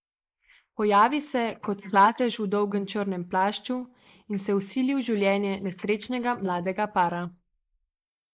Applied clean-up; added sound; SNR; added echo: neural mask model Resemble Enhance denoiser.